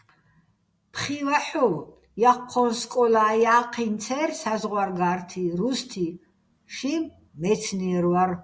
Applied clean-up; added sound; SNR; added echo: none; none; none; none.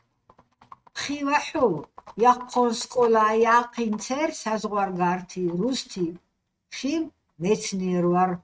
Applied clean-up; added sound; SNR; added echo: neural mask model RNNoise.